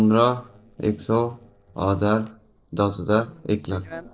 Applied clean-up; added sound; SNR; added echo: neural separator model SepFormer DNS4.